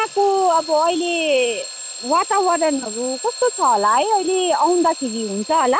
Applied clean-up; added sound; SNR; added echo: none; Alarm / Clock; 11 dB; none.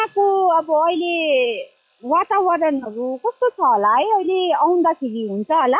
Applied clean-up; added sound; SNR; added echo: classical method log-MMSE.